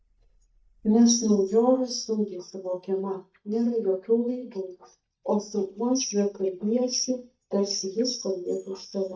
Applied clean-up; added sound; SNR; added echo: neural mask model DeepFilterNet 3.